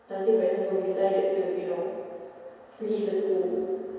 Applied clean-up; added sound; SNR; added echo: none; none; none; reverberation time 2.2 s.